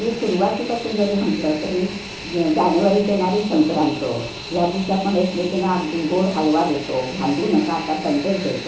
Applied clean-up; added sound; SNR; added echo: none; Fixed-wing aircraft, airplane; 12 dB; reverberation time 1.2 s.